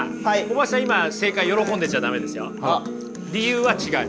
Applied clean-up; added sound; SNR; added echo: none; Acoustic guitar; 7 dB; none.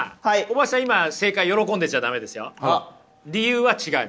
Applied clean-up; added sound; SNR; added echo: none; none; none; none.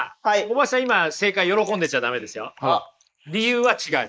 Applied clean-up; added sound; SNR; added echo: neural mask model Resemble Enhance denoiser.